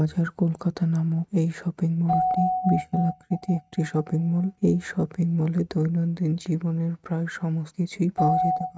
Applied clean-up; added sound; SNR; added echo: neural mask model RNNoise.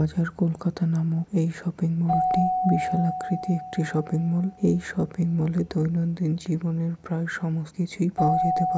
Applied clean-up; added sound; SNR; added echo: none; Keyboard (musical); 6 dB; none.